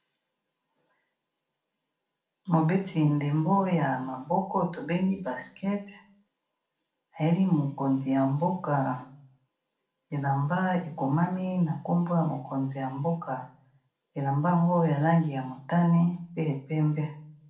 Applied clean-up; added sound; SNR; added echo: none; none; none; reverberation time 0.4 s.